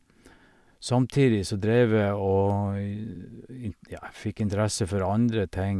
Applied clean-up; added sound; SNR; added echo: none; none; none; none.